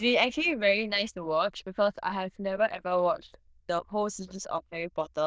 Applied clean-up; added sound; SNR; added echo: neural diffusion model UNIVERSE++.